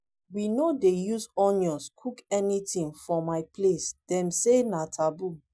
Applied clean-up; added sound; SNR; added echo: none; none; none; none.